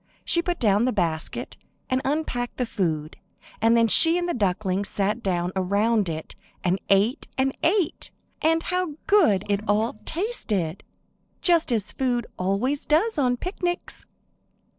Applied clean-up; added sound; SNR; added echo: neural separator model SepFormer DNS4.